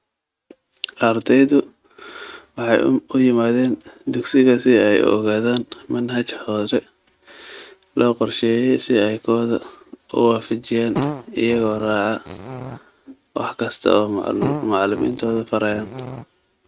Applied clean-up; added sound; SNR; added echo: neural mask model RNNoise.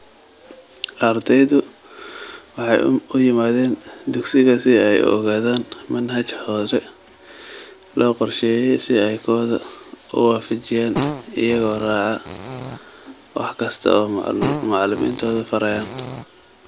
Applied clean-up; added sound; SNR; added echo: none; Fart; 10 dB; none.